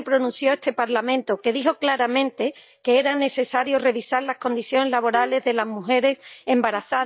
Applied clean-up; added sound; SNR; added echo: neural mask model DeepFilterNet 3.